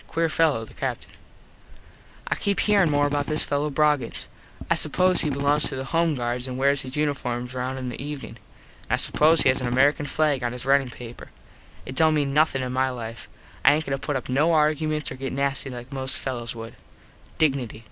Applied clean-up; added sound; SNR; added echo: none; Drill; 6 dB; none.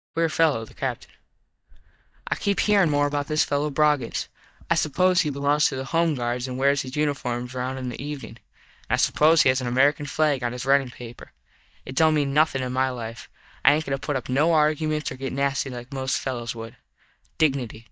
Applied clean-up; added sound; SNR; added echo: neural mask model DeepFilterNet 3.